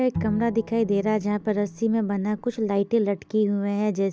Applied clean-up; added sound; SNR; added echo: none; Bowed string instrument; 13 dB; none.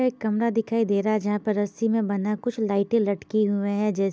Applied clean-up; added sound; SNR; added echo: none; none; none; none.